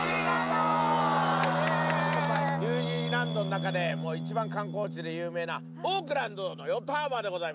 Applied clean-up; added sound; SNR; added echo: none; Guitar; 2 dB; none.